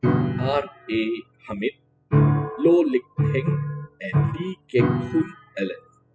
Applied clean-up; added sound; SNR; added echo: classical method spectral subtraction.